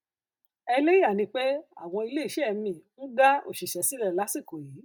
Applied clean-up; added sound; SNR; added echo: none; none; none; none.